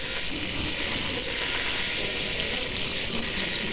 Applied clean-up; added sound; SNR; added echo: neural separator model SepFormer WHAMR!.